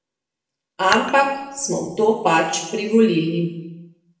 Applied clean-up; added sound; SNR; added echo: none; Dishes, pots, and pans; 11 dB; reverberation time 0.9 s.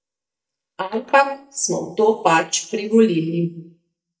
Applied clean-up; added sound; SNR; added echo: neural mask model DeepFilterNet 3.